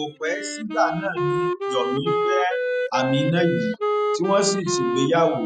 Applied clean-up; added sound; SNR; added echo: classical method spectral subtraction.